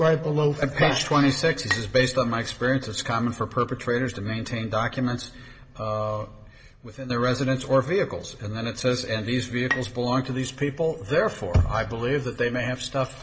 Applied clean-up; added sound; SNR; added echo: none; Bowed string instrument; 11 dB; reverberation time 0.6 s.